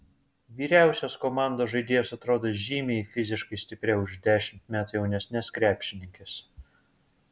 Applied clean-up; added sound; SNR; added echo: none; none; none; none.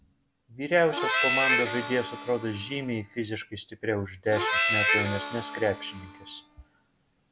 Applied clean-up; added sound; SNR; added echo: none; Harmonica; -1 dB; none.